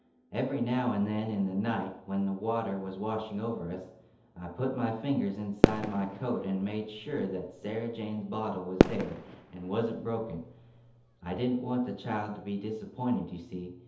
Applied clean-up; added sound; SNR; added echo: none; Fireworks; -2 dB; reverberation time 0.8 s.